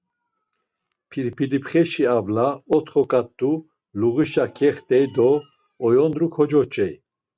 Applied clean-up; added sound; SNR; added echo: none; none; none; none.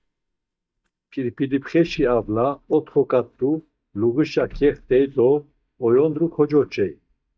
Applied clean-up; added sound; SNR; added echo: neural mask model DeepFilterNet 3.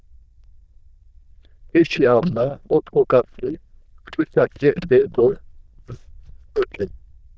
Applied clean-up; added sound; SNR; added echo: neural diffusion model UNIVERSE++.